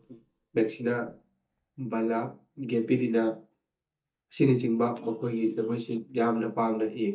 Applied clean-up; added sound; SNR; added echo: neural mask model DeepFilterNet 3.